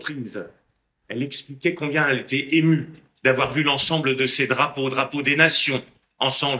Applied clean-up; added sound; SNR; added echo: neural mask model DeepFilterNet 3.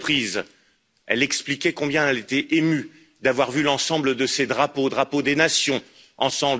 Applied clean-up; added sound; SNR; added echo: none; none; none; none.